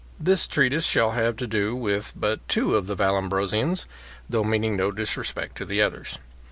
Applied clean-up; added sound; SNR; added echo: none; none; none; none.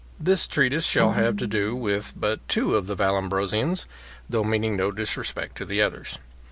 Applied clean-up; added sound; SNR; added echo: none; Snare drum; 7 dB; none.